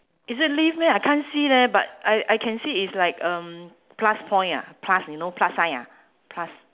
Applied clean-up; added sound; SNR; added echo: none; none; none; none.